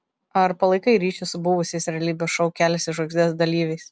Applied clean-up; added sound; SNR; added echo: none; none; none; none.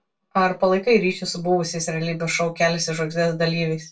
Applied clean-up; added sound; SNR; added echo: none; none; none; reverberation time 0.2 s.